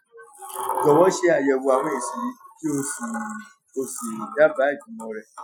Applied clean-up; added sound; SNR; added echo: classical method Wiener filter.